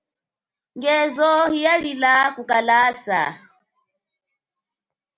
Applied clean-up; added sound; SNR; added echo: none; none; none; none.